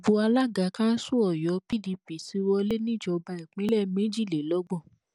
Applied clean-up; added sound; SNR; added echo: none; none; none; none.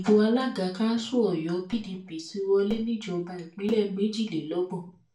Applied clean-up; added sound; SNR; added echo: none; none; none; reverberation time 0.4 s.